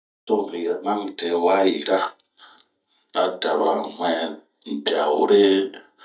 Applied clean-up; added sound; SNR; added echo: neural mask model DeepFilterNet 3.